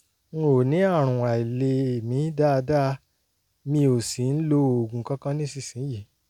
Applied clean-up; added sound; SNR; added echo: none; none; none; none.